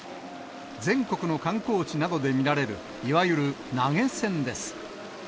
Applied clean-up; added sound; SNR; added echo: none; none; none; none.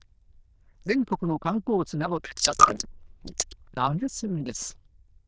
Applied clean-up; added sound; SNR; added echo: neural diffusion model UNIVERSE++.